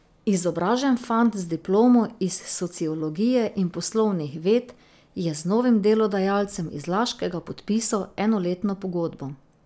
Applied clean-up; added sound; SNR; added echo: none; none; none; none.